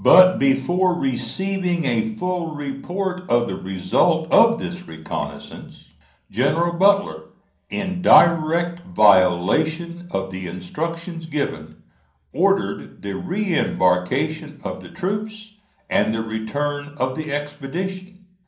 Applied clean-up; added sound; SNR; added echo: none; none; none; reverberation time 0.6 s.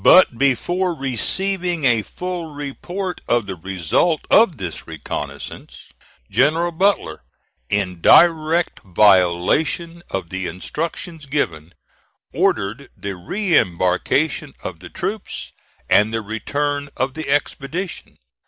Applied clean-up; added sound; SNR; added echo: none; none; none; none.